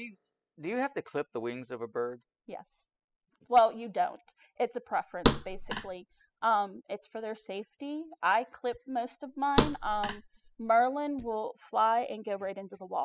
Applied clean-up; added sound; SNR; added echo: classical method spectral subtraction.